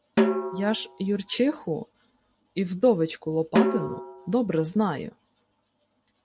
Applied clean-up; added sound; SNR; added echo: none; Snare drum; 2 dB; none.